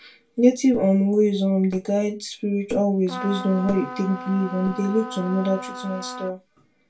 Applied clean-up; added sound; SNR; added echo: none; Trumpet; 12 dB; reverberation time 0.2 s.